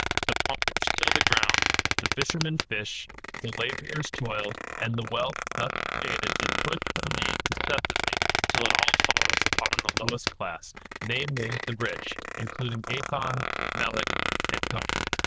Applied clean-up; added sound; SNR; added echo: neural diffusion model UNIVERSE++.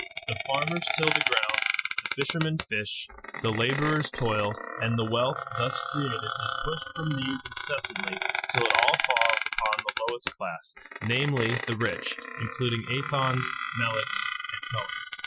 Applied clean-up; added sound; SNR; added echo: classical method Wiener filter.